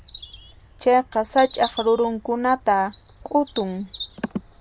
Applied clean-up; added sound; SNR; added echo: none; Bird vocalization, bird call, bird song; 17 dB; none.